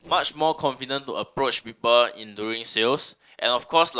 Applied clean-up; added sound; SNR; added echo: neural separator model SepFormer DNS4.